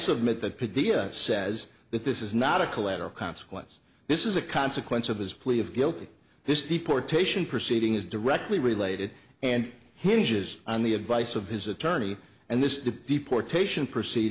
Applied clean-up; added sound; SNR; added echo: none; none; none; none.